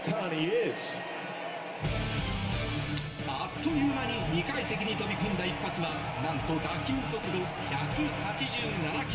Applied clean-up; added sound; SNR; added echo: none; Telephone; 17 dB; reverberation time 1.1 s.